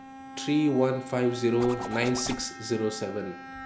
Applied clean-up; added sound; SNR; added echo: none; Zipper (clothing) + Bowed string instrument; 12 dB; none.